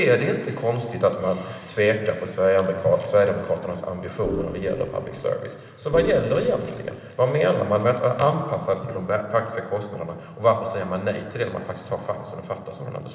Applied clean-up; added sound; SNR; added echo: none; Organ; 9 dB; reverberation time 2.1 s.